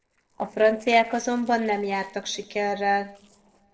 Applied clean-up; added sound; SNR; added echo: neural separator model SepFormer DNS4.